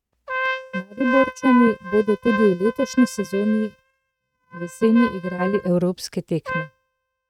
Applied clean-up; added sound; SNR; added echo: neural mask model RNNoise.